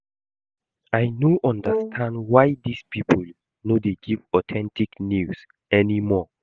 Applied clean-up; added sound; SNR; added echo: none; Brass instrument; 9 dB; none.